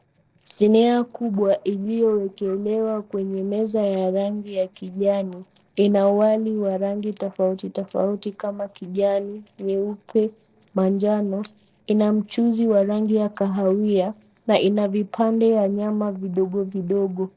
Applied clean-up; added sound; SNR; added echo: neural separator model SepFormer DNS4.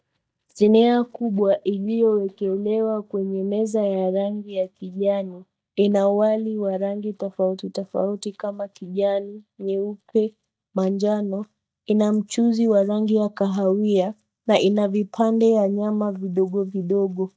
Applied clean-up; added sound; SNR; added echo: neural mask model DeepFilterNet 3.